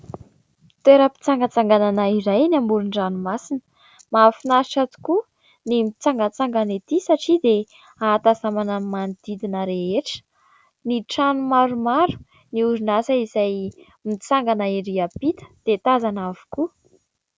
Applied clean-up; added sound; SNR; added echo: none; none; none; none.